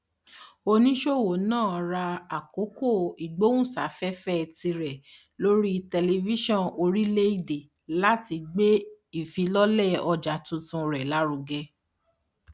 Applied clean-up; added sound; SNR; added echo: none; none; none; none.